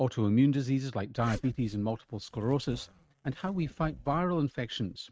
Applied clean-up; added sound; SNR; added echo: neural mask model RNNoise.